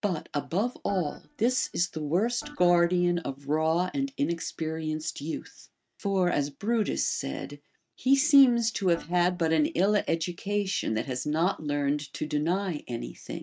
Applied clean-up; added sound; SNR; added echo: neural mask model RNNoise.